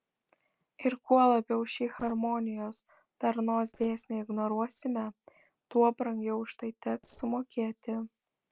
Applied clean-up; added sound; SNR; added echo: neural separator model SepFormer DNS4.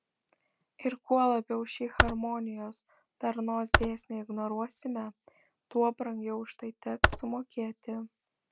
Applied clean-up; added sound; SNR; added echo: none; Computer keyboard; -3 dB; none.